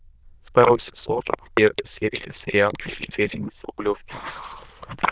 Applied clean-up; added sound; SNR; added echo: neural diffusion model UNIVERSE++.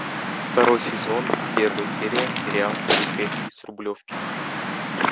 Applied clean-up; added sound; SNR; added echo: none; Waves, surf / Wind; -1 dB; none.